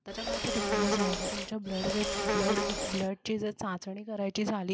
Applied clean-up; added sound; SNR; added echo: none; Insect; -2 dB; none.